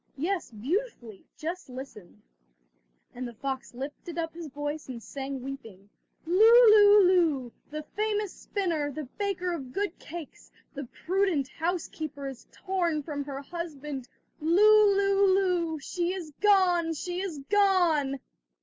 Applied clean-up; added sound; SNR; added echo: none; none; none; none.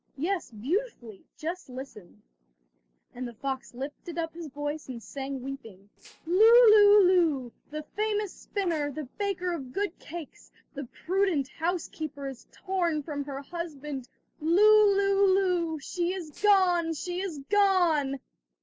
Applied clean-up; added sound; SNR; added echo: neural separator model SepFormer DNS4.